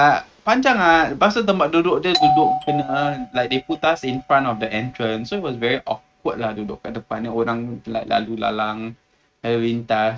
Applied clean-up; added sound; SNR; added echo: neural mask model RNNoise.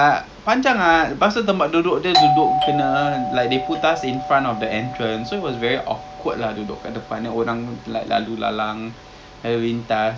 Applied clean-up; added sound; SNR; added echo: none; Doorbell; 5 dB; none.